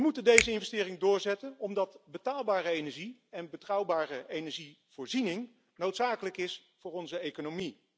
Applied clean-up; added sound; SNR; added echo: none; Finger snapping; 1 dB; none.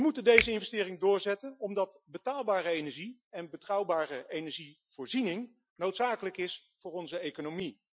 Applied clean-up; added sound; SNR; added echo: classical method Wiener filter.